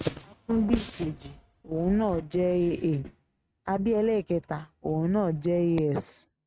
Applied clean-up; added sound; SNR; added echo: neural mask model RNNoise.